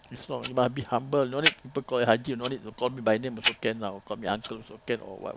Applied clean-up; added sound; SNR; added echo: none; Tick-tock; 6 dB; none.